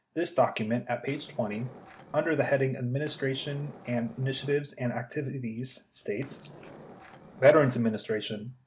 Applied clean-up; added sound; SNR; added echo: none; Skateboard; 19 dB; none.